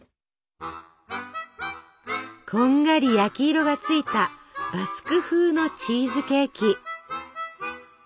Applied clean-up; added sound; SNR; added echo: none; none; none; none.